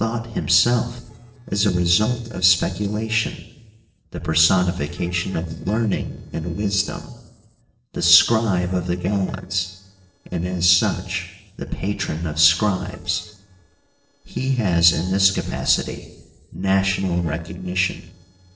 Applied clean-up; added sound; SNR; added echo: neural separator model SepFormer DNS4.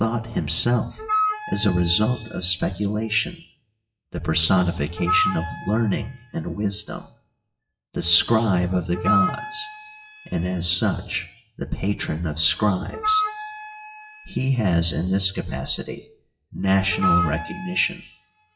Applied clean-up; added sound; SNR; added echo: classical method WPE with log-MMSE.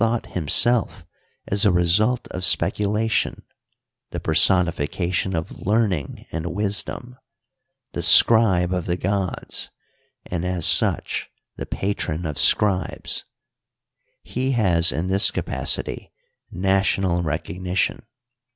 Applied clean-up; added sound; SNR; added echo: none; none; none; none.